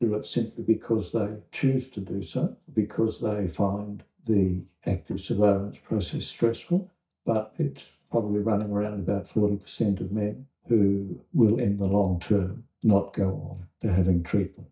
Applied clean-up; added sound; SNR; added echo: neural mask model DeepFilterNet 3.